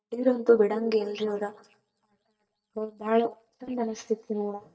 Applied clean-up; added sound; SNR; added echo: neural mask model DeepFilterNet 3.